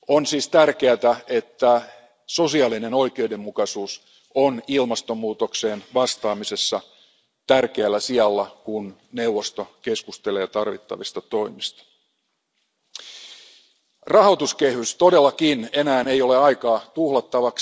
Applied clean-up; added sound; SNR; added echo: none; none; none; none.